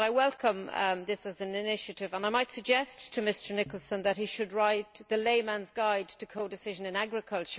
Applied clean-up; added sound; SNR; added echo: none; none; none; none.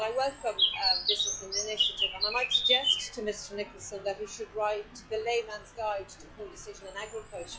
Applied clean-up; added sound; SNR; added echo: classical method log-MMSE.